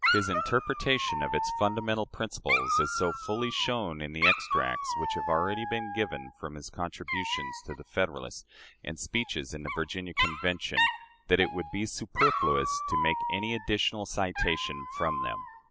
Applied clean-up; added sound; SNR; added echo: none; Dog; 1 dB; none.